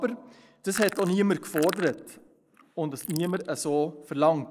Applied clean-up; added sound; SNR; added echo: neural mask model Resemble Enhance denoiser.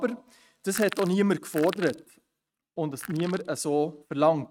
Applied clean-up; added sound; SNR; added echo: neural mask model RNNoise.